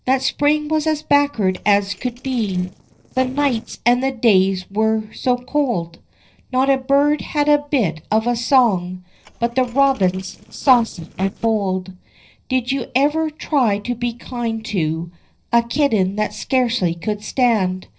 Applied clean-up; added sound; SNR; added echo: neural separator model SepFormer DNS4.